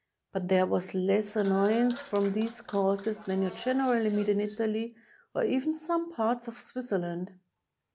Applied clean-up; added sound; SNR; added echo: none; Applause / Clapping; 16 dB; none.